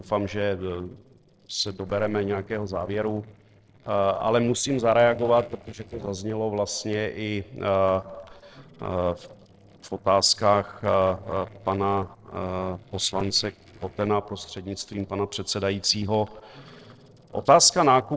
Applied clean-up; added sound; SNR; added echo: neural separator model SepFormer DNS4.